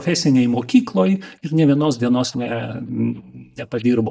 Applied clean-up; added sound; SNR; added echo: neural mask model DeepFilterNet 3.